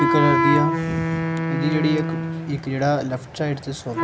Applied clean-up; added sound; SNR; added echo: none; Wind instrument, woodwind instrument; 0 dB; none.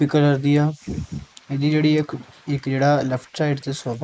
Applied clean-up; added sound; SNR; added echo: neural mask model Resemble Enhance denoiser.